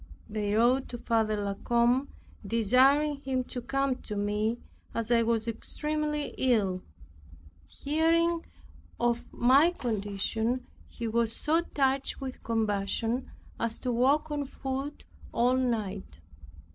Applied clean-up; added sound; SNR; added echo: none; none; none; none.